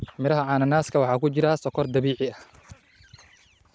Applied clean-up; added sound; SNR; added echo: none; none; none; none.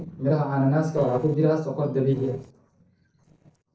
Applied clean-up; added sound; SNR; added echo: neural separator model SepFormer DNS4.